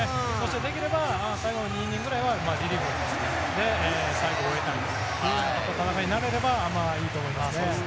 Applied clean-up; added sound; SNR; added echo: none; none; none; none.